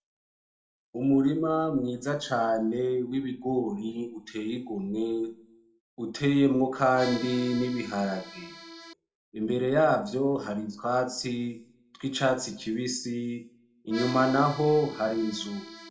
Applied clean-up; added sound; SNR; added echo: none; Accordion; 13 dB; reverberation time 0.4 s.